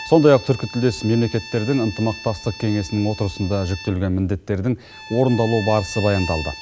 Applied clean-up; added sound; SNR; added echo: none; Bowed string instrument; 15 dB; none.